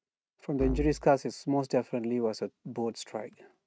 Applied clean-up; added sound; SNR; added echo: neural mask model RNNoise.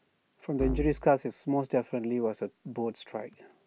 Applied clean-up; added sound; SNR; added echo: none; Musical instrument; 10 dB; none.